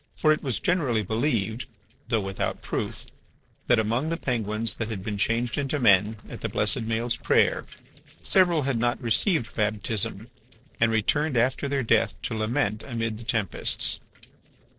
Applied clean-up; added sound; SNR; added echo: neural separator model SepFormer DNS4.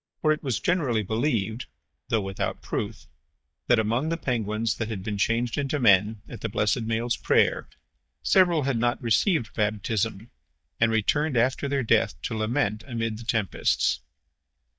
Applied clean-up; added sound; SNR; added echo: neural mask model DeepFilterNet 3.